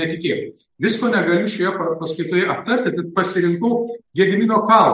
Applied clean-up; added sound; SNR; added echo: none; none; none; none.